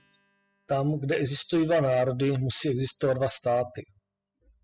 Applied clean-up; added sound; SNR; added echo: classical method spectral subtraction.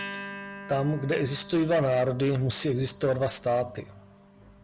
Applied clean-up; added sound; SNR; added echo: none; Acoustic guitar; 16 dB; none.